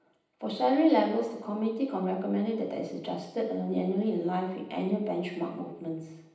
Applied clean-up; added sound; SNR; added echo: none; none; none; reverberation time 0.9 s.